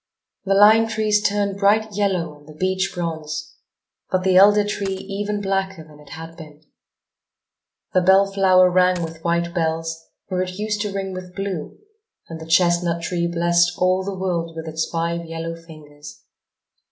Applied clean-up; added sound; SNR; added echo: none; Coin (dropping); 19 dB; none.